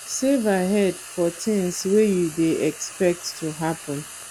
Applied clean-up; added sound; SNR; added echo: none; Frying (food); 16 dB; none.